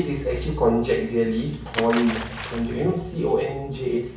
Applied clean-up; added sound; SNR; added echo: none; Splash, splatter; 12 dB; reverberation time 0.6 s.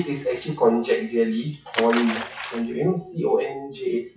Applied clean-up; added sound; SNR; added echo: classical method WPE with log-MMSE.